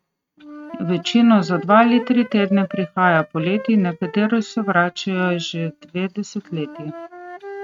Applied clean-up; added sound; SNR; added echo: neural mask model RNNoise.